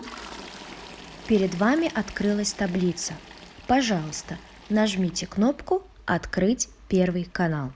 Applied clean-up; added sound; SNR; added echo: none; Toilet flush; 19 dB; none.